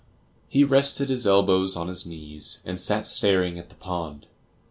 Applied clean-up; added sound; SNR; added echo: none; none; none; none.